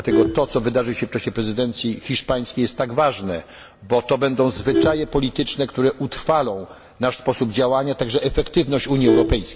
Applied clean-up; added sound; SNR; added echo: none; Vehicle horn, car horn, honking; 7 dB; none.